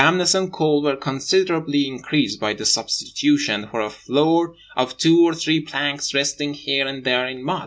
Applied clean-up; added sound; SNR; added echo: none; none; none; none.